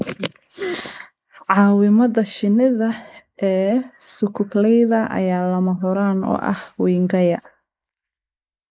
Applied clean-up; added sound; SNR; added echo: neural mask model Resemble Enhance denoiser.